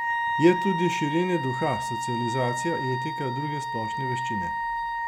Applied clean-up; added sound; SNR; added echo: none; Wind instrument, woodwind instrument; 1 dB; none.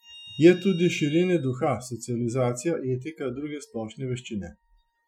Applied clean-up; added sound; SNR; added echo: classical method Wiener filter.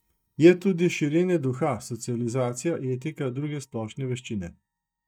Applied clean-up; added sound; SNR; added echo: neural mask model DeepFilterNet 3.